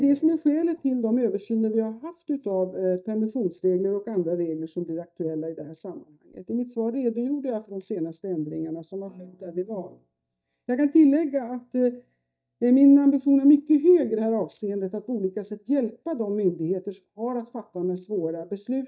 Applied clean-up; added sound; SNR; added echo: neural mask model DeepFilterNet 3.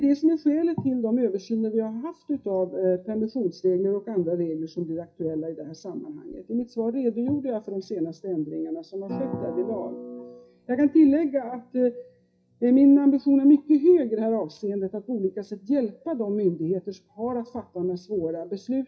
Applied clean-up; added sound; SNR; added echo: classical method WPE with log-MMSE.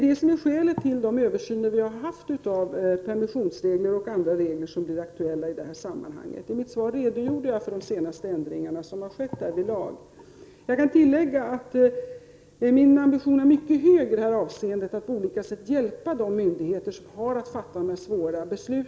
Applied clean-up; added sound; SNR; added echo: none; none; none; none.